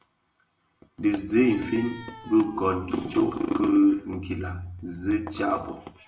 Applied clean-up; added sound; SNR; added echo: none; Cat; 20 dB; reverberation time 0.2 s.